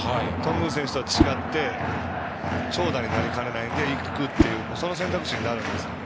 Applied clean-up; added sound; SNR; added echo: none; Whoosh, swoosh, swish; 4 dB; none.